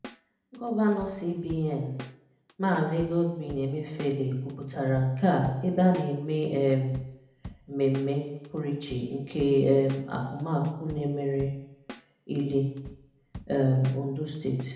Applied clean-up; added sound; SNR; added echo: none; Drum / Drum kit; 19 dB; reverberation time 0.8 s.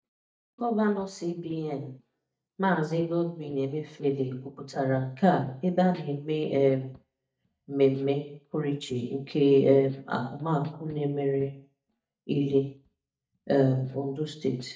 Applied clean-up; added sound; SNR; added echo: neural mask model DeepFilterNet 3.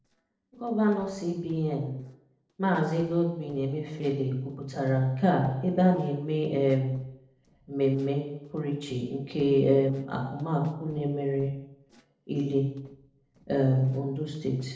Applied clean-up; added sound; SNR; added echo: neural separator model SepFormer DNS4.